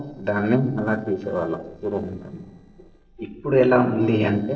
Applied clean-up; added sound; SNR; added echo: neural separator model SepFormer DNS4.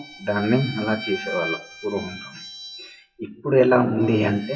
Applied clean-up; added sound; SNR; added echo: classical method WPE with log-MMSE.